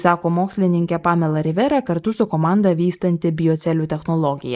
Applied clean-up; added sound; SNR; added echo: neural mask model Resemble Enhance denoiser.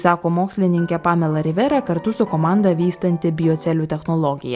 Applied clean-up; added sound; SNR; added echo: none; Doorbell + Piano; 19 dB; none.